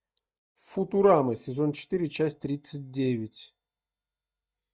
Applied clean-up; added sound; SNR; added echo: neural mask model DeepFilterNet 3.